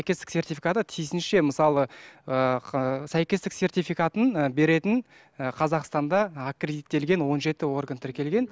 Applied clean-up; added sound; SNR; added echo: none; none; none; none.